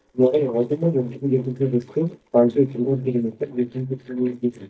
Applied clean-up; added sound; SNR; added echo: neural mask model DeepFilterNet 3.